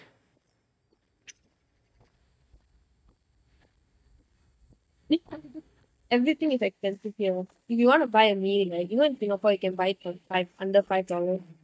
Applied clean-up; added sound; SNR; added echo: neural mask model DeepFilterNet 3.